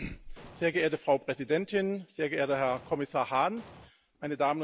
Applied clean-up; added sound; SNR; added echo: none; Explosion; 20 dB; none.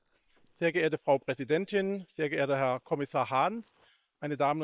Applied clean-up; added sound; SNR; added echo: neural separator model SepFormer WHAM!.